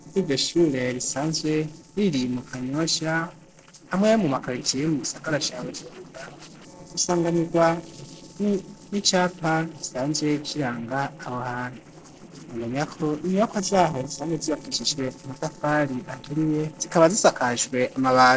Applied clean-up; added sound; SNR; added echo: neural separator model SepFormer DNS4.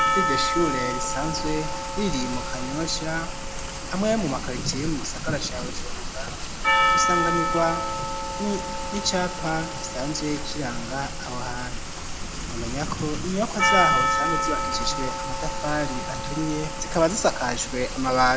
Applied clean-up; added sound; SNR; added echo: none; Rain + Percussion; -1 dB; none.